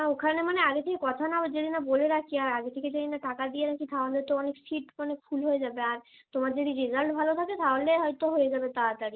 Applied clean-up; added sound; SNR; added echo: none; none; none; none.